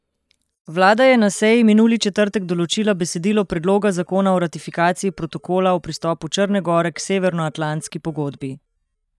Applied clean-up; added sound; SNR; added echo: neural mask model DeepFilterNet 3.